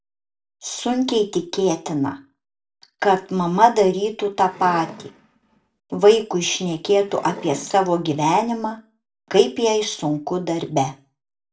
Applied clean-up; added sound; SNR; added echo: none; Wood; 19 dB; reverberation time 0.2 s.